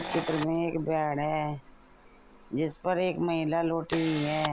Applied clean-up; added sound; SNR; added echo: none; Camera; 12 dB; none.